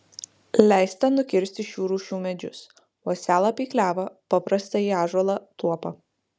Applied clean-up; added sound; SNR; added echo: none; none; none; none.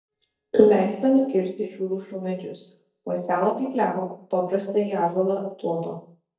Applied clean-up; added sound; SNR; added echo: neural mask model DeepFilterNet 3.